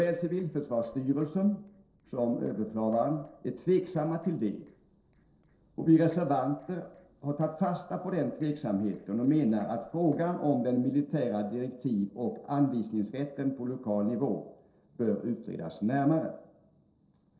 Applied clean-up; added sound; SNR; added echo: neural separator model SepFormer DNS4.